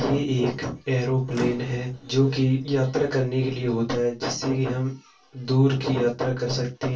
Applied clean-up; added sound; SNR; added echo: none; Microwave oven; 17 dB; reverberation time 0.1 s.